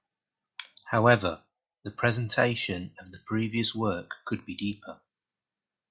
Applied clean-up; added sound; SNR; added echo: none; none; none; none.